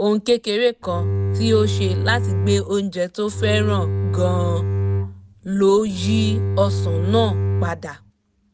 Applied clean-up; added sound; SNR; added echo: none; Bowed string instrument; 0 dB; none.